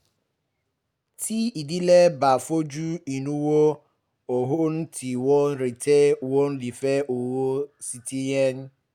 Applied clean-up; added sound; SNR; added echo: none; none; none; none.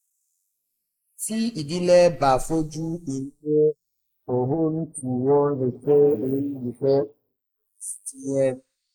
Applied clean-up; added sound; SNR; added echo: neural mask model Resemble Enhance denoiser.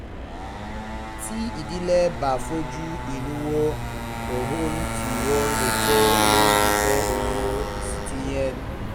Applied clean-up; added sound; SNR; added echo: none; Motorcycle; -2 dB; none.